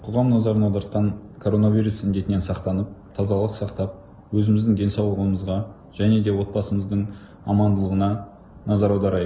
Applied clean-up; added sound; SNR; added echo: none; none; none; none.